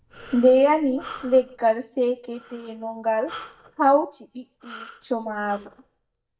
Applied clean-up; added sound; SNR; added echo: neural mask model DeepFilterNet 3.